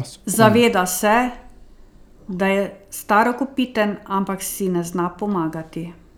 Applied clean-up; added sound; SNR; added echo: none; Clock; 13 dB; none.